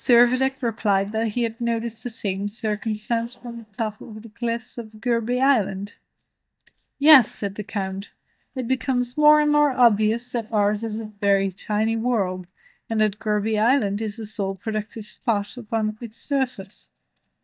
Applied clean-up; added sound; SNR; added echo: neural mask model DeepFilterNet 3.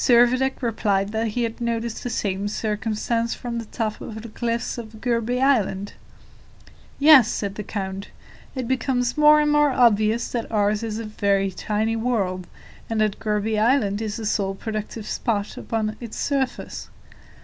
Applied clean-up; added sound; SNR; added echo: none; none; none; none.